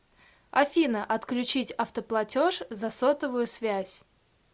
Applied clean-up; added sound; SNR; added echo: none; none; none; none.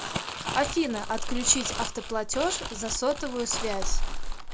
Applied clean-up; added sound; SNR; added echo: none; Crumpling, crinkling; 1 dB; none.